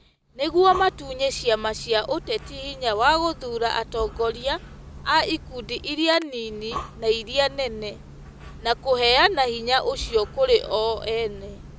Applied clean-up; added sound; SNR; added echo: none; Breathing; 15 dB; none.